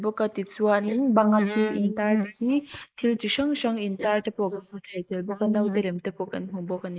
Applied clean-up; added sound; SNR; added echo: neural mask model Resemble Enhance denoiser.